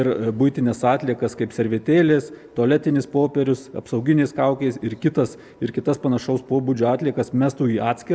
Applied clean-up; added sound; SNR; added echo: none; none; none; none.